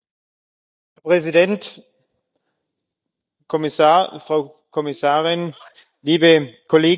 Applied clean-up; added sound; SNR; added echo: neural mask model DeepFilterNet 3.